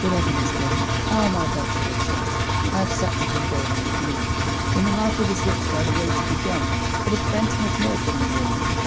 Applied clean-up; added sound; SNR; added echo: none; Engine; -5 dB; none.